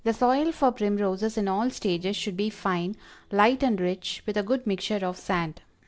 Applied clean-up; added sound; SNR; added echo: neural separator model SepFormer DNS4.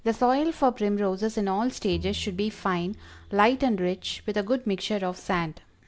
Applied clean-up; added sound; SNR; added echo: none; Bowed string instrument; 17 dB; none.